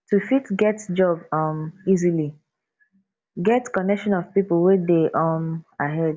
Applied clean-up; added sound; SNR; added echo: none; none; none; none.